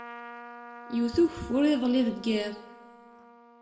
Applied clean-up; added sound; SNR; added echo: none; Trumpet; 17 dB; reverberation time 0.7 s.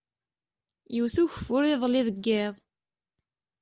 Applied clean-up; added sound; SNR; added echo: none; none; none; none.